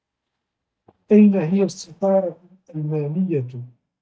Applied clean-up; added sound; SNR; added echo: neural mask model DeepFilterNet 3.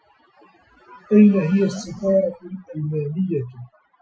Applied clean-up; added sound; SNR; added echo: classical method Wiener filter.